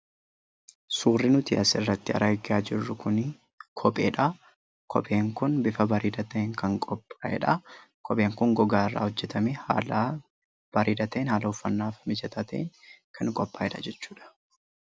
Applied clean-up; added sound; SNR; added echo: none; none; none; none.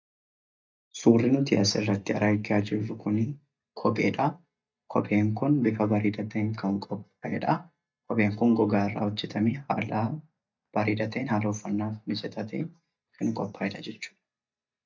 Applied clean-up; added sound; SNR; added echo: neural mask model DeepFilterNet 3.